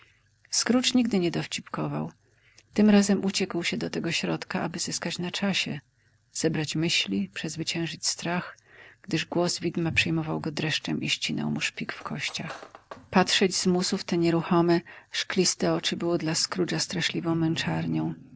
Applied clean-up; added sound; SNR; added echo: none; Cutlery, silverware; 20 dB; none.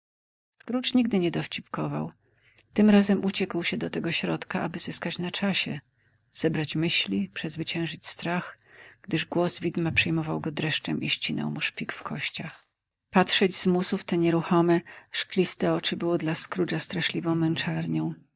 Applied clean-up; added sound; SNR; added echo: neural mask model DeepFilterNet 3.